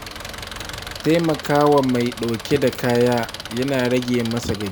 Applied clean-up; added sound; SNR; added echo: none; Engine; 12 dB; none.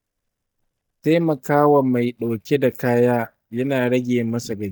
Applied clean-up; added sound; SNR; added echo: neural mask model DeepFilterNet 3.